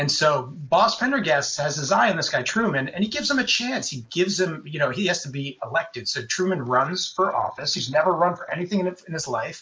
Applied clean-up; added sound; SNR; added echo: neural mask model Resemble Enhance denoiser.